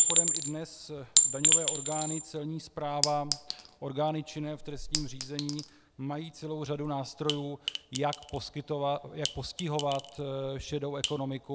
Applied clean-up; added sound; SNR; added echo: none; Chink, clink; -3 dB; none.